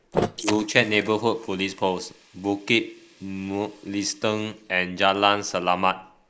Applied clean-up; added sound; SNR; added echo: neural mask model Resemble Enhance denoiser.